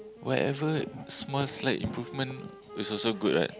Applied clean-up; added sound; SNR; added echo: none; Alarm / Keyboard (musical) + Wind instrument, woodwind instrument; 16 dB; none.